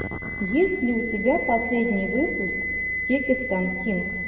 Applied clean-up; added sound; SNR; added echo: none; Wind instrument, woodwind instrument; 5 dB; reverberation time 1.5 s.